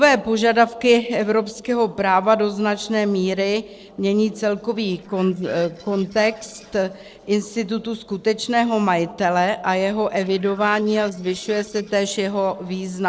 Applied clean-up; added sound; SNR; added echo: neural separator model SepFormer DNS4.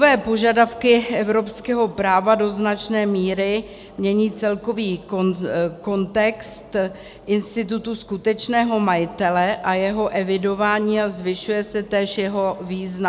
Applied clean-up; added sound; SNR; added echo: none; none; none; none.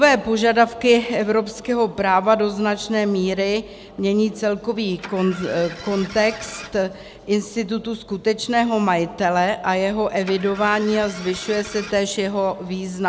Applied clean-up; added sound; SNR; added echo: none; Engine starting; 17 dB; none.